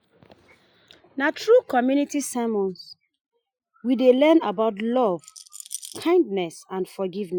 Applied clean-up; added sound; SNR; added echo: classical method Wiener filter.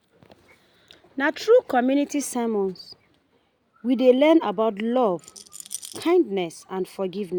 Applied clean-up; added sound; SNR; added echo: none; Rattle; 17 dB; none.